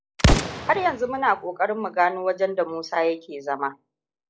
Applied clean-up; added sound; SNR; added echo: classical method log-MMSE.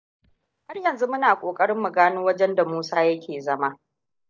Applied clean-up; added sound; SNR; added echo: neural mask model DeepFilterNet 3.